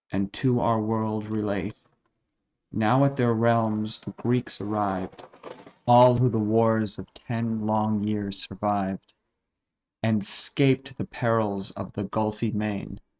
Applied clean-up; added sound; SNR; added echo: neural mask model RNNoise.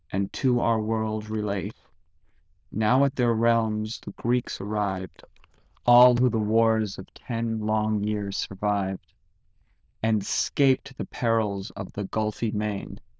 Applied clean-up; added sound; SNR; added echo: neural diffusion model UNIVERSE++.